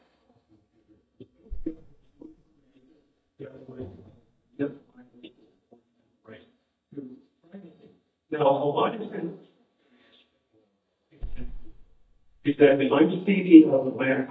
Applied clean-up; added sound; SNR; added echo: neural mask model DeepFilterNet 3.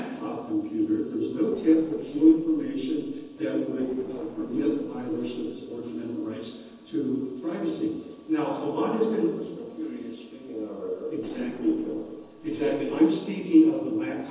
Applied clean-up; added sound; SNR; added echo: neural separator model SepFormer DNS4.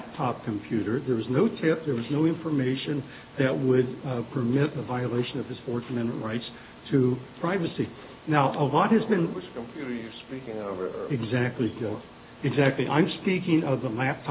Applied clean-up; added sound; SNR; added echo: none; none; none; none.